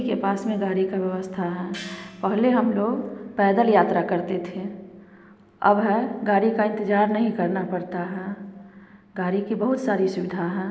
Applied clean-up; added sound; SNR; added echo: none; Gong; 20 dB; none.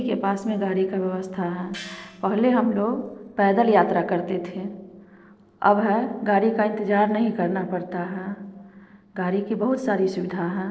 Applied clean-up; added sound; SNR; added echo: neural separator model SepFormer DNS4.